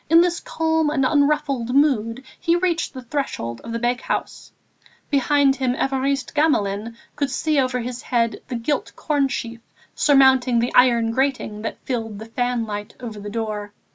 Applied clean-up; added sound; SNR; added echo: none; none; none; none.